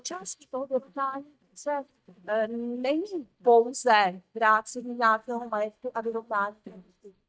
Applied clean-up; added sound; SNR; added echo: neural mask model DeepFilterNet 3.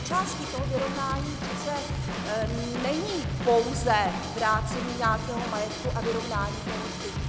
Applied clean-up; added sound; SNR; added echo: none; Drum / Drum kit; 2 dB; none.